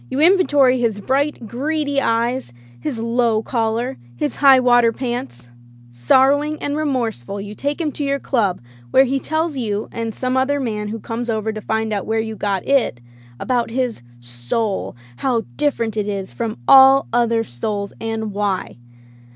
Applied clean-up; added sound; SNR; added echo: none; none; none; none.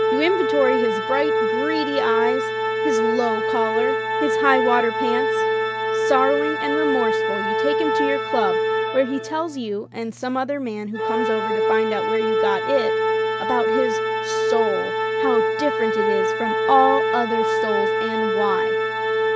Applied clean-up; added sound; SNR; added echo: none; Organ; -3 dB; none.